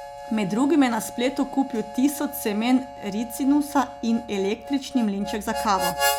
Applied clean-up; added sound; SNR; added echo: none; Harmonica; 9 dB; none.